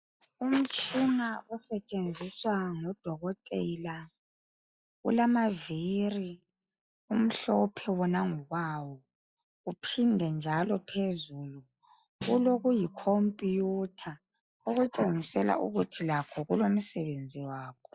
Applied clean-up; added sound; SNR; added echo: classical method log-MMSE.